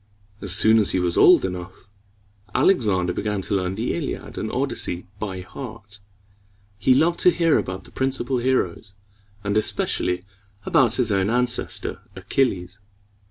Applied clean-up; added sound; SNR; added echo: none; none; none; none.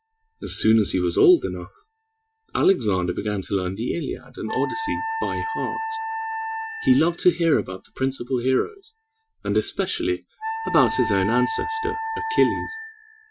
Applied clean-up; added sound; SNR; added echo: classical method Wiener filter.